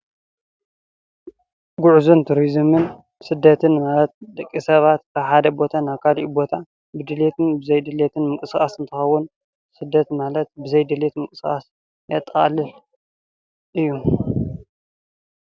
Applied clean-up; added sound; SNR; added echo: none; none; none; none.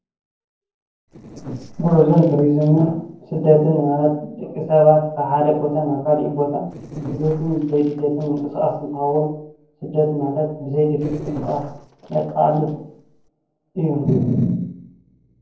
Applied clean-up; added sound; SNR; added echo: neural separator model SepFormer DNS4.